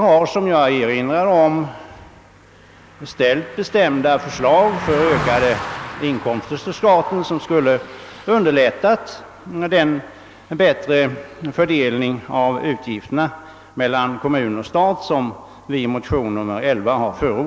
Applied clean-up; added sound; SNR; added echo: none; Car passing by; 16 dB; none.